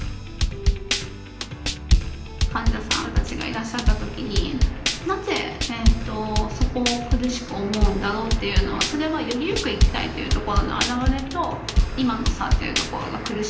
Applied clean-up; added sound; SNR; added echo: none; Drum kit; -3 dB; reverberation time 0.9 s.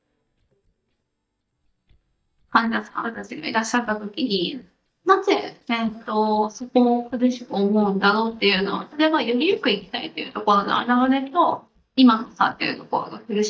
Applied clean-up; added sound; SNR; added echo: neural mask model DeepFilterNet 3.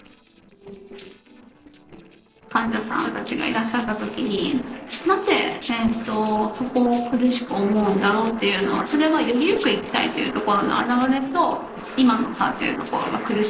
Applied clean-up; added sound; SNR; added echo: neural separator model SepFormer DNS4.